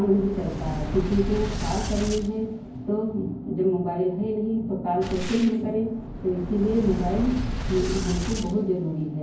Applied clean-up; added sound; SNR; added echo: none; Boom; 7 dB; reverberation time 0.9 s.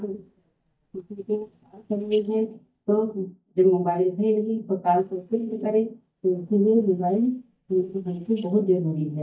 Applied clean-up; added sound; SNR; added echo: neural mask model DeepFilterNet 3.